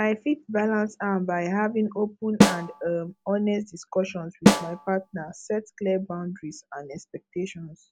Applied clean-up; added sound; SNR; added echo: none; Snare drum; -3 dB; none.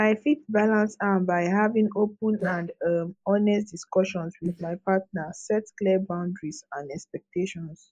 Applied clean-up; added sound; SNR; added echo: neural mask model Resemble Enhance denoiser.